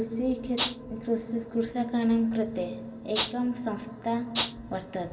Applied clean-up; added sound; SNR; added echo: none; Rattle (instrument); 1 dB; reverberation time 0.2 s.